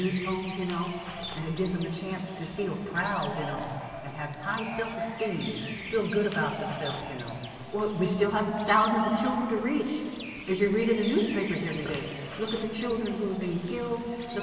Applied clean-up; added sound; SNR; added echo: none; Bird; 15 dB; reverberation time 2.8 s.